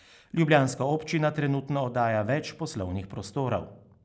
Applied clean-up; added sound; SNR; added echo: none; none; none; none.